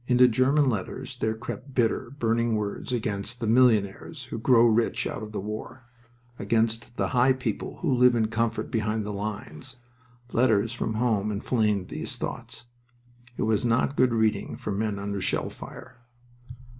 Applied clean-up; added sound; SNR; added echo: none; none; none; none.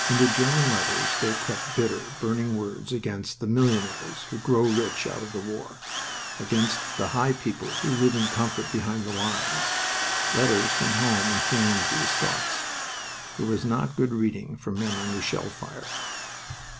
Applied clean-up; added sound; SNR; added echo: none; Drill; 3 dB; none.